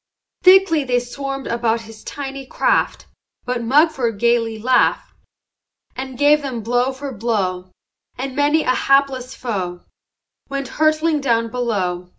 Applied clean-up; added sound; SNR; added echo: none; none; none; none.